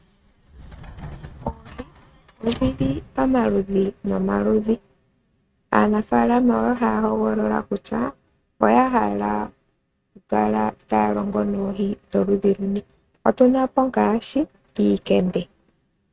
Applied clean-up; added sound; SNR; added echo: neural mask model RNNoise.